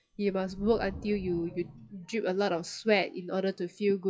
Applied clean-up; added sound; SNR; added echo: classical method WPE with log-MMSE.